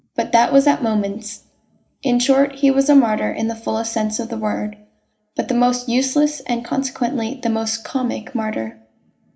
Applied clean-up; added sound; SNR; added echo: none; none; none; reverberation time 0.4 s.